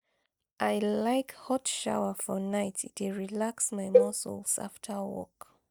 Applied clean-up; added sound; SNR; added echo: neural mask model DeepFilterNet 3.